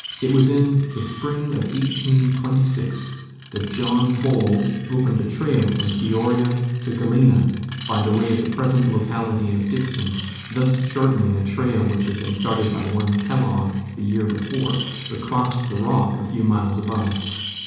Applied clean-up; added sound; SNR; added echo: none; Screech; 17 dB; reverberation time 1.0 s.